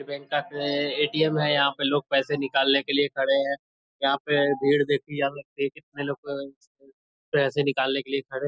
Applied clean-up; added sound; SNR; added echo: none; none; none; none.